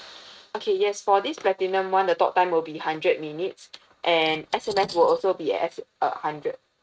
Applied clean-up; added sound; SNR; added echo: neural mask model RNNoise.